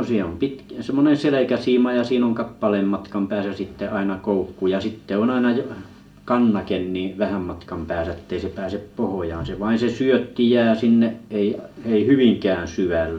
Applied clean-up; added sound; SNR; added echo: none; none; none; reverberation time 0.4 s.